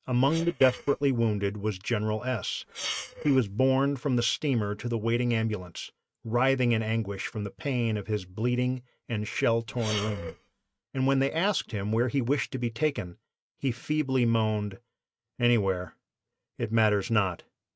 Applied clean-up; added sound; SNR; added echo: neural mask model RNNoise.